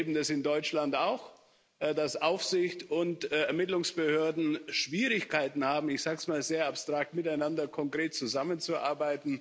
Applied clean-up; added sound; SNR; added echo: none; none; none; none.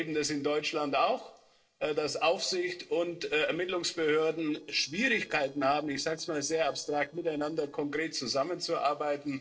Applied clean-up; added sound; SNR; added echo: neural separator model SepFormer DNS4.